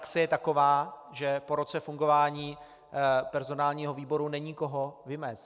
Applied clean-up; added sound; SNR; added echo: none; none; none; none.